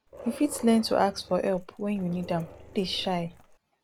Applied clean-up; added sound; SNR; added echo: none; Dog; 17 dB; none.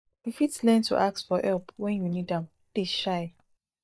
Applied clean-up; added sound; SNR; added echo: neural mask model DeepFilterNet 3.